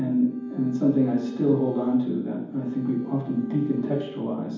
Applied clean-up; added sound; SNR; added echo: none; Bowed string instrument; 19 dB; reverberation time 1.2 s.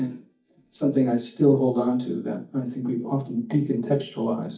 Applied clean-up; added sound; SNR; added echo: neural mask model DeepFilterNet 3.